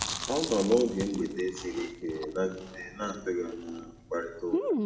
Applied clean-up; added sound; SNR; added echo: none; Chewing, mastication; 5 dB; reverberation time 1.0 s.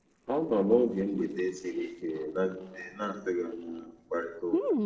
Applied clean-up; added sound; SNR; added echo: neural separator model SepFormer DNS4.